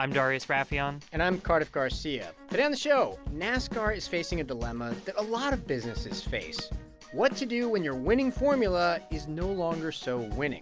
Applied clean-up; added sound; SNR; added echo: none; Clapping; 16 dB; none.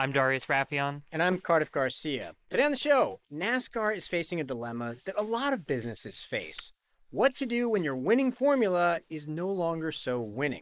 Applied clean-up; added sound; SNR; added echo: neural mask model Resemble Enhance denoiser.